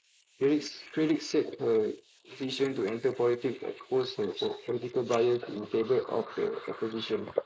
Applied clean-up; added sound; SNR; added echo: neural mask model Resemble Enhance denoiser.